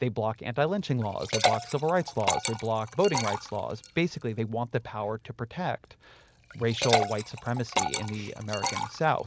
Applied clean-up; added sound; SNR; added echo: none; Liquid; 4 dB; none.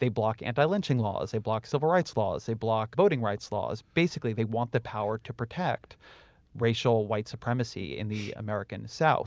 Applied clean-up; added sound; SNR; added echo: none; none; none; none.